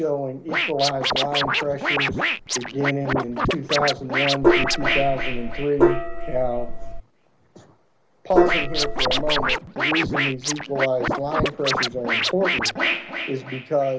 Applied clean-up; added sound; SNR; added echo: none; Scratching (performance technique) + Gong; -3 dB; none.